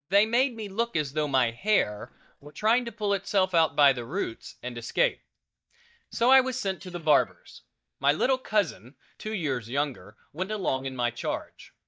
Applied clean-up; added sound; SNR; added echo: neural mask model DeepFilterNet 3.